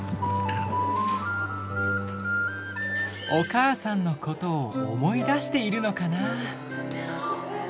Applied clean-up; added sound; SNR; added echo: none; none; none; none.